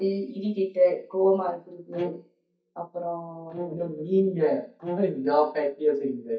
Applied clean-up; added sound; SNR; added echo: neural mask model DeepFilterNet 3.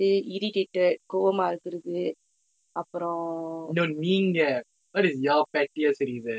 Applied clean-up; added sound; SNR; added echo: none; none; none; none.